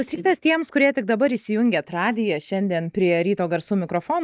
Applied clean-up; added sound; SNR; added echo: neural mask model DeepFilterNet 3.